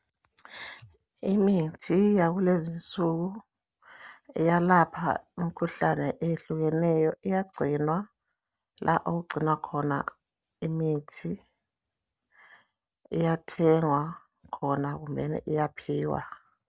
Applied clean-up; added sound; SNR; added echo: none; none; none; none.